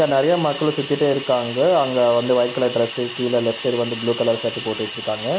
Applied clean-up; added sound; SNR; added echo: none; Hiss; 11 dB; none.